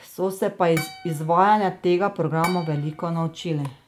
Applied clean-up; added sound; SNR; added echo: none; Harp; 16 dB; none.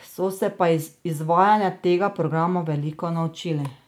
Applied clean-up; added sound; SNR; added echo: none; none; none; none.